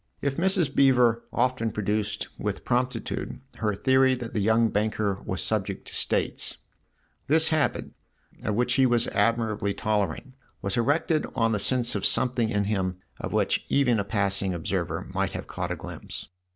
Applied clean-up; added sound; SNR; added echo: none; none; none; none.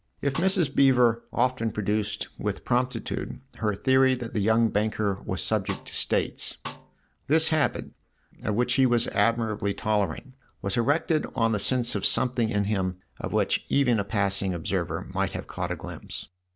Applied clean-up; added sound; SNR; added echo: none; Snare drum; 16 dB; none.